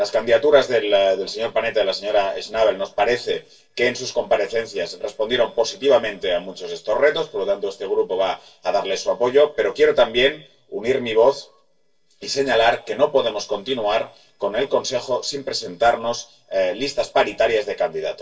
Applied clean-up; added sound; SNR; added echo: neural separator model SepFormer DNS4.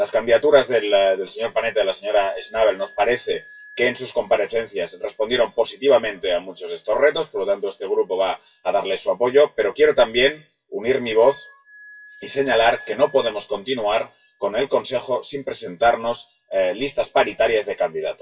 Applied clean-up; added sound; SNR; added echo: classical method WPE with log-MMSE.